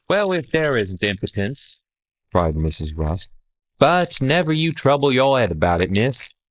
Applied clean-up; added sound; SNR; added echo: neural mask model Resemble Enhance denoiser.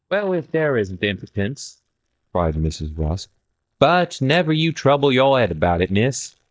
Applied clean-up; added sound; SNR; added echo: neural mask model DeepFilterNet 3.